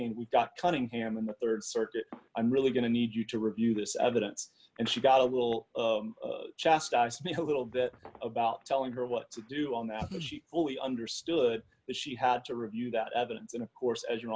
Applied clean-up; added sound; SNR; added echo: none; none; none; none.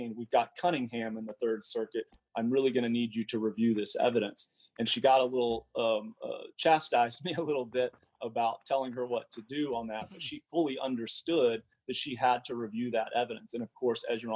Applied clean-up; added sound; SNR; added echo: neural mask model DeepFilterNet 3.